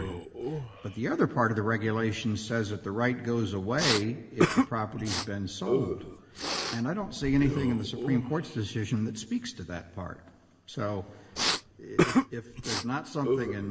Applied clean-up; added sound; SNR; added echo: none; Respiratory sounds; 2 dB; reverberation time 1.5 s.